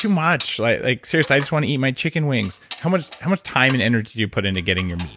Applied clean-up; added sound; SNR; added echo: none; Dishes, pots, and pans; 18 dB; none.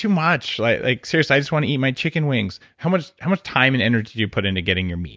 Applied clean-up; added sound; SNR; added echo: none; none; none; none.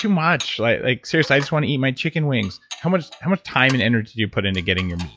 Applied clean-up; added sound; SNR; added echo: classical method log-MMSE.